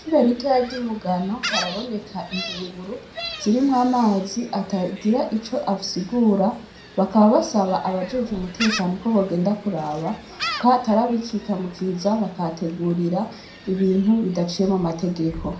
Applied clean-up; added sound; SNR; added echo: none; Gull, seagull; 14 dB; reverberation time 0.4 s.